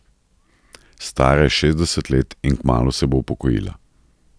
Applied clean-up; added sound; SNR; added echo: none; none; none; none.